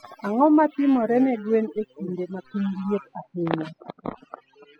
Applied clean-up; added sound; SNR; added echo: classical method spectral subtraction.